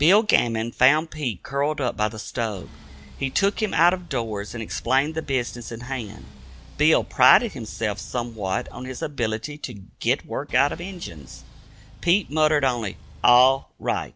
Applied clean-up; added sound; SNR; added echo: none; Engine; 19 dB; none.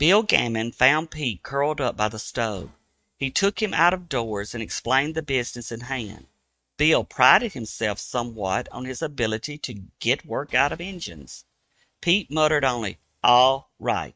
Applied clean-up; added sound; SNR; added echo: neural mask model RNNoise.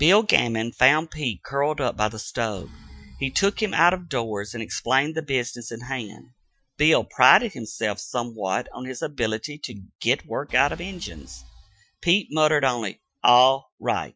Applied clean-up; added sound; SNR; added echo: classical method Wiener filter.